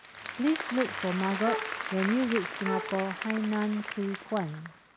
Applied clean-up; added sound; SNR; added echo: none; Applause + Wind instrument, woodwind instrument; 6 dB; none.